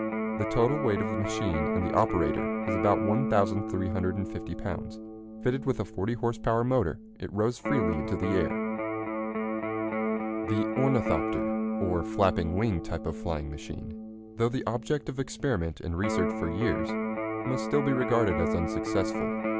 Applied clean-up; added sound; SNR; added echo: none; Electric guitar; 2 dB; none.